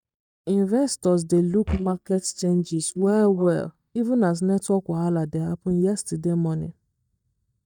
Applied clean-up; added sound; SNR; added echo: neural mask model DeepFilterNet 3.